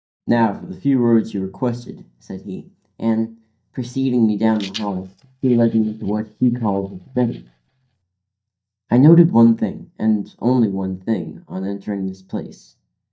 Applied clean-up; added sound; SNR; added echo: neural mask model DeepFilterNet 3.